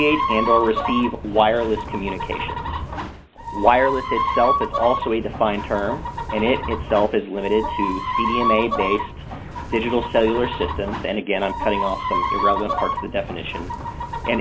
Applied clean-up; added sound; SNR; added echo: none; Chicken, rooster; 3 dB; none.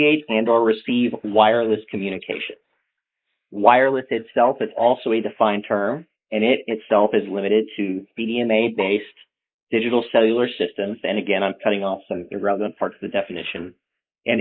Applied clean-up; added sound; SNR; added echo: neural mask model Resemble Enhance denoiser.